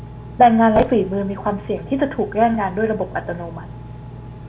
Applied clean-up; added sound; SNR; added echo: none; Engine; 15 dB; reverberation time 0.5 s.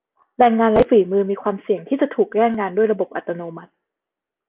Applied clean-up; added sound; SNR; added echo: none; none; none; none.